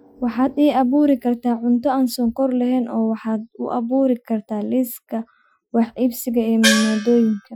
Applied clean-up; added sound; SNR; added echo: classical method Wiener filter.